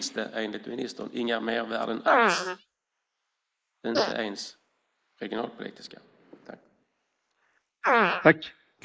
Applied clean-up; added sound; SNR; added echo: neural mask model Resemble Enhance denoiser.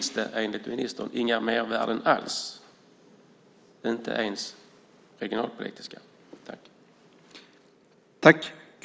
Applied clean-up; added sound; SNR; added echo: none; none; none; none.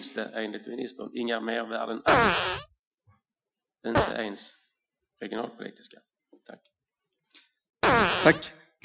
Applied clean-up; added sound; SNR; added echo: classical method Wiener filter.